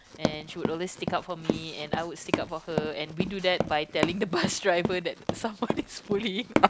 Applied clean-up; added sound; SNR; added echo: none; Run; 3 dB; none.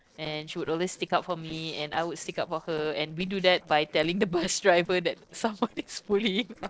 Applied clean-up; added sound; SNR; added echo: neural separator model SepFormer DNS4.